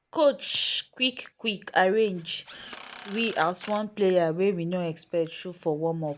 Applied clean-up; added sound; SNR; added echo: none; Drill; 20 dB; none.